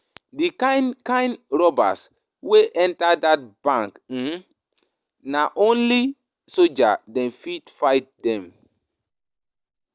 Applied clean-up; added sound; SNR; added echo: none; none; none; none.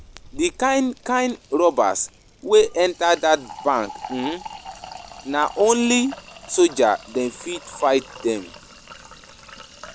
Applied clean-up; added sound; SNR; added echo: none; Fill (with liquid); 18 dB; none.